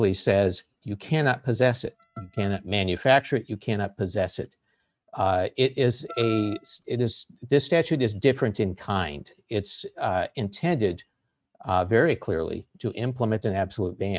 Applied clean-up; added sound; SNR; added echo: neural mask model RNNoise.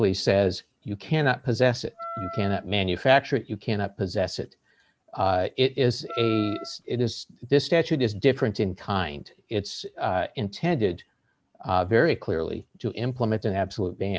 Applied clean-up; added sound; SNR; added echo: none; Wind instrument, woodwind instrument; 13 dB; none.